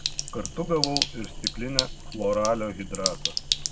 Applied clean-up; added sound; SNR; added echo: none; Sink (filling or washing); 1 dB; none.